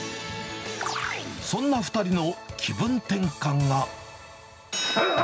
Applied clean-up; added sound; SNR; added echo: none; none; none; none.